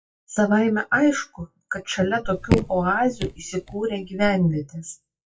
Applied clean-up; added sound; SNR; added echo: classical method WPE with log-MMSE.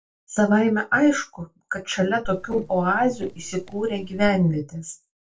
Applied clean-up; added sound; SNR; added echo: neural separator model SepFormer DNS4.